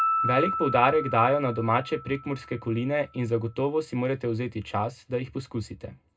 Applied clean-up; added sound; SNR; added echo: none; Piano; 7 dB; reverberation time 0.2 s.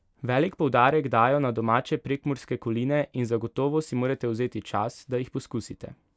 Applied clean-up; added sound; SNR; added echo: none; none; none; none.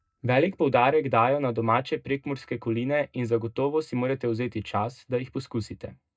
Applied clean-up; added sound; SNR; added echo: neural mask model DeepFilterNet 3.